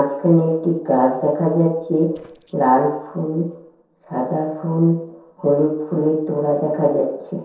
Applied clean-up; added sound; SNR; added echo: neural separator model SepFormer DNS4.